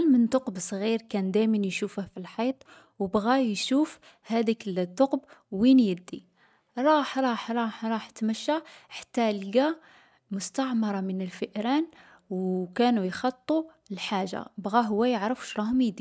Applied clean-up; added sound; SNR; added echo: none; none; none; none.